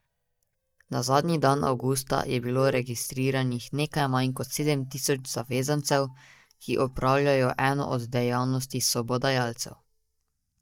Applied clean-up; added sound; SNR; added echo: neural mask model DeepFilterNet 3.